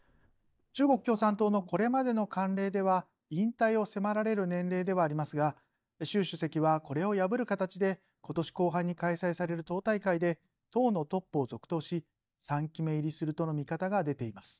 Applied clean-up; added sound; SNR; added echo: neural mask model DeepFilterNet 3.